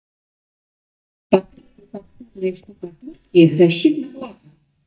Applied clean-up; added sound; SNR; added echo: neural mask model DeepFilterNet 3.